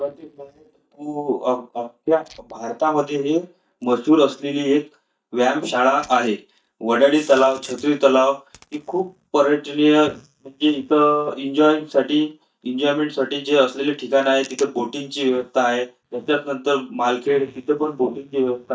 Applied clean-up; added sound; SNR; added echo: neural mask model DeepFilterNet 3.